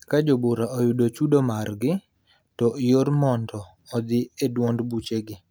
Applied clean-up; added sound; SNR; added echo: none; none; none; none.